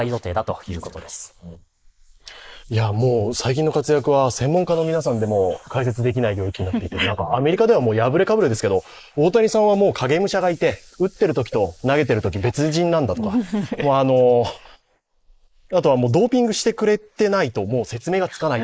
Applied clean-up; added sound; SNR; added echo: neural mask model Resemble Enhance denoiser.